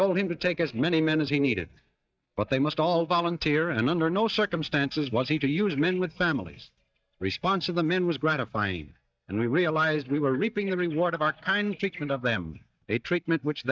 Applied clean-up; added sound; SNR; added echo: neural mask model DeepFilterNet 3.